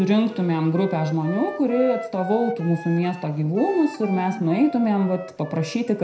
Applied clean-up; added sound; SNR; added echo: none; Wind instrument, woodwind instrument; 14 dB; reverberation time 0.4 s.